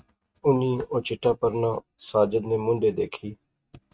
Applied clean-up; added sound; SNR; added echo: neural mask model RNNoise.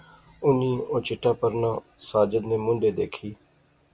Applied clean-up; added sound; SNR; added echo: none; none; none; none.